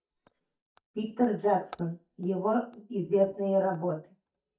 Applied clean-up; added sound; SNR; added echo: neural mask model DeepFilterNet 3.